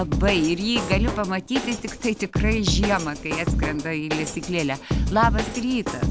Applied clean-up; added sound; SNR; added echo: none; Drum kit; 1 dB; none.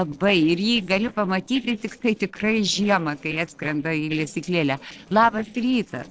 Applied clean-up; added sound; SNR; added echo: neural separator model SepFormer DNS4.